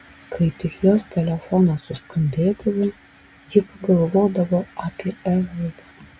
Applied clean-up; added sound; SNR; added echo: none; none; none; none.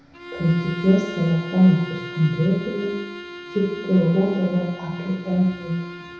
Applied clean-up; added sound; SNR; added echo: none; Bowed string instrument; 13 dB; reverberation time 1.0 s.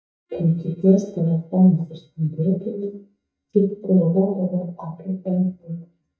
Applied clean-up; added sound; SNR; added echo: neural mask model DeepFilterNet 3.